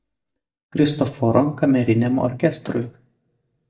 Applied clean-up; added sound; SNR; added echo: neural mask model DeepFilterNet 3.